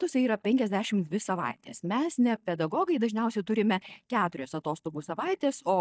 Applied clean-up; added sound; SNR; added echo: neural mask model DeepFilterNet 3.